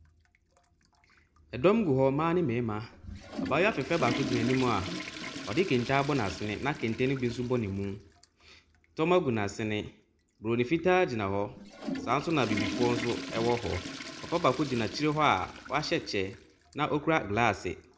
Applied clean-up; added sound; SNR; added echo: none; Toilet flush / Water; 11 dB; none.